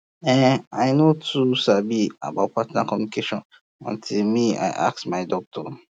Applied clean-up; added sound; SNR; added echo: none; none; none; none.